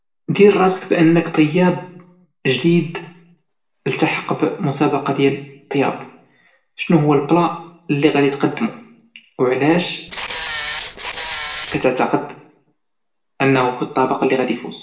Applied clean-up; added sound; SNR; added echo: neural separator model SepFormer DNS4.